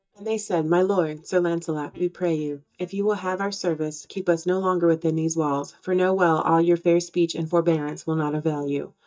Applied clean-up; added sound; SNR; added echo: neural mask model DeepFilterNet 3.